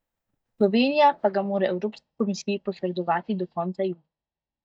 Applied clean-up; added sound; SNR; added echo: neural mask model DeepFilterNet 3.